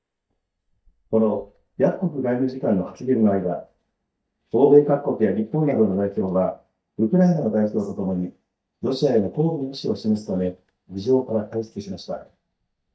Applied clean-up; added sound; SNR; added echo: neural mask model DeepFilterNet 3.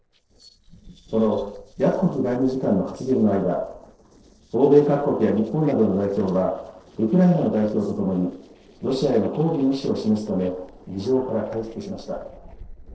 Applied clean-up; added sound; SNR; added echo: neural separator model SepFormer DNS4.